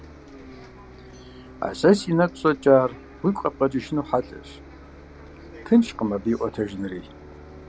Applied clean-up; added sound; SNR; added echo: none; Bus; 18 dB; none.